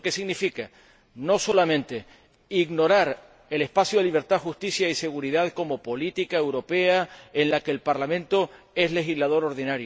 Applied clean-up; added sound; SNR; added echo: none; none; none; none.